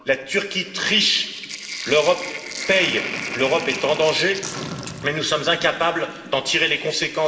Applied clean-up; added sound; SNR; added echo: none; Sink (filling or washing); 11 dB; reverberation time 2.6 s.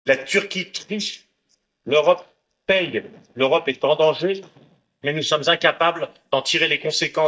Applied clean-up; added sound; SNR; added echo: neural mask model DeepFilterNet 3.